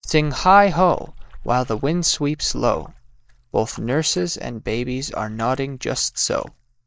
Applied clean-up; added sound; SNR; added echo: neural mask model DeepFilterNet 3.